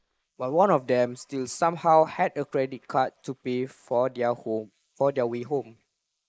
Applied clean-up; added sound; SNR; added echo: neural mask model Resemble Enhance denoiser.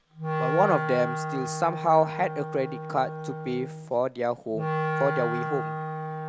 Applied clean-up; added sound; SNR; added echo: none; Wind instrument, woodwind instrument; 3 dB; none.